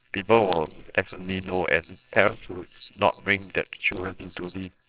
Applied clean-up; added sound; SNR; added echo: neural separator model SepFormer WHAMR!.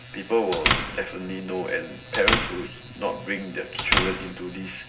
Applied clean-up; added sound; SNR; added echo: none; Door; 0 dB; reverberation time 0.4 s.